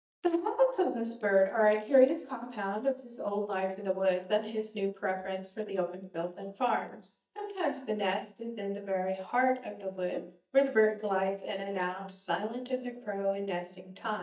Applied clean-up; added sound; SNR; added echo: neural mask model DeepFilterNet 3.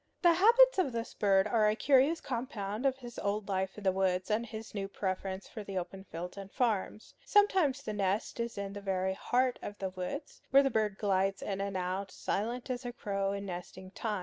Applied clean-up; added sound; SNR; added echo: none; none; none; none.